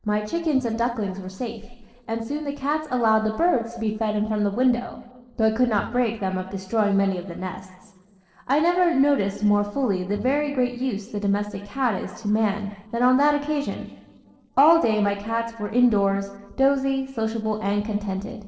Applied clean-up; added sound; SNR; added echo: neural separator model SepFormer DNS4.